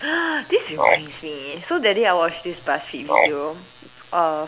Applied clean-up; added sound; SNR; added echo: none; Frog; 2 dB; none.